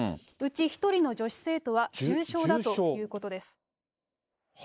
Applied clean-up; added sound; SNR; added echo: neural mask model Resemble Enhance denoiser.